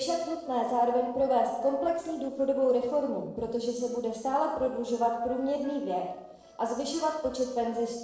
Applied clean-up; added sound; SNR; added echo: neural separator model SepFormer DNS4.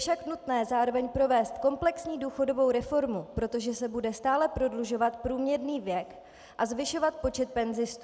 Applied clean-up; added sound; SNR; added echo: none; none; none; none.